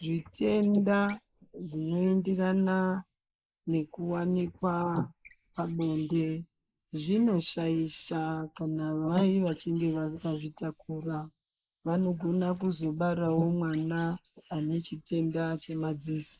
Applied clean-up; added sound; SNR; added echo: neural mask model Resemble Enhance denoiser.